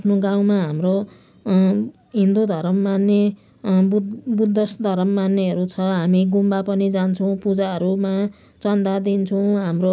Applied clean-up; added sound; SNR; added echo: none; none; none; none.